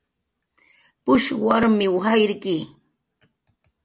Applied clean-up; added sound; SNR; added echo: none; none; none; none.